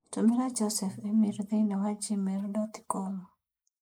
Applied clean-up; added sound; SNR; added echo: neural mask model Resemble Enhance denoiser.